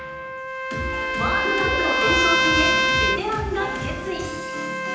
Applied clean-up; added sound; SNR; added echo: none; Trumpet; -3 dB; reverberation time 0.9 s.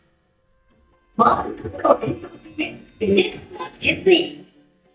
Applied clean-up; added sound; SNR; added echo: neural mask model DeepFilterNet 3.